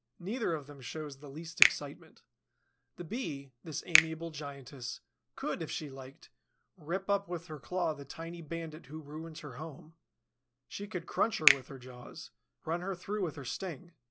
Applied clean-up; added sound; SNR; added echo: none; Finger snapping; -2 dB; none.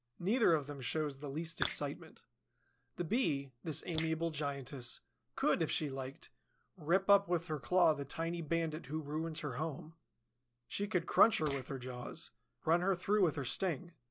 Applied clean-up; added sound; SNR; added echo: neural mask model Resemble Enhance denoiser.